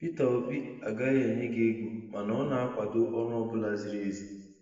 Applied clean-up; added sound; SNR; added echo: none; none; none; reverberation time 1.2 s.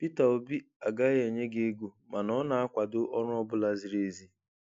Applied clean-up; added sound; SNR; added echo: none; none; none; none.